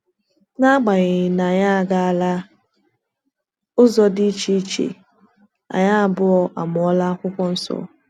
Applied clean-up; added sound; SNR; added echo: none; none; none; none.